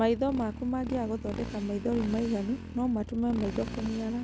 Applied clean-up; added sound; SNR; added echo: none; Motorcycle; 9 dB; none.